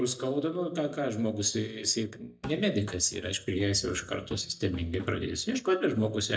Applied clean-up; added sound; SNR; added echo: neural mask model DeepFilterNet 3.